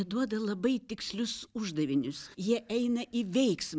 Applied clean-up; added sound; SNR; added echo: none; none; none; none.